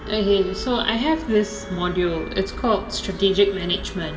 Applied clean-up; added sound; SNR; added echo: none; Bowed string instrument; 19 dB; reverberation time 1.6 s.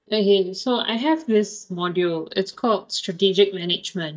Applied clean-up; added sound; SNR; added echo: neural mask model DeepFilterNet 3.